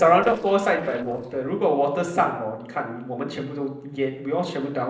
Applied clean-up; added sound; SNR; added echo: neural separator model SepFormer DNS4.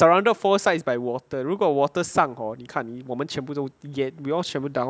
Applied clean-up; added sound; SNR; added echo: none; none; none; none.